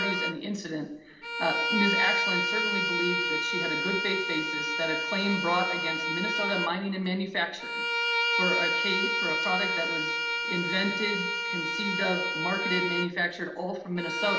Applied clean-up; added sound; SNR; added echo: none; Bowed string instrument; -2 dB; reverberation time 0.9 s.